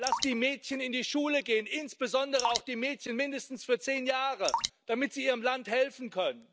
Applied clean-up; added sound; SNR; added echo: none; Drip; 8 dB; none.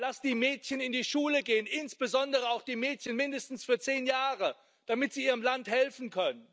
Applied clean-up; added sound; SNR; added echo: none; none; none; none.